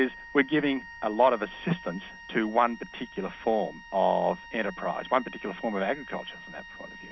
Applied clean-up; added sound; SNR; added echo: none; Wind instrument, woodwind instrument; 17 dB; none.